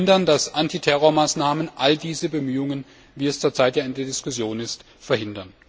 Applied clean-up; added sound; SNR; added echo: none; none; none; none.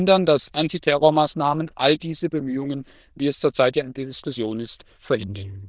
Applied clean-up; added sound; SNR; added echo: neural diffusion model UNIVERSE++.